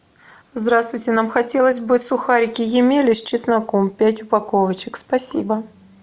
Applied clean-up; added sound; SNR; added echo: none; none; none; none.